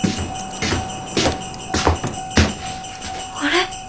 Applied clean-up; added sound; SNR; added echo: none; Bell; 14 dB; none.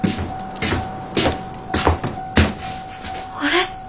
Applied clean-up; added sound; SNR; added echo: none; none; none; none.